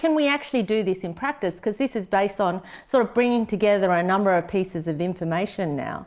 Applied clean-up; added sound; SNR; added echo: none; none; none; none.